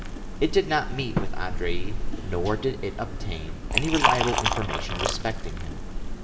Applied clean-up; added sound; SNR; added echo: none; Liquid; -2 dB; reverberation time 1.3 s.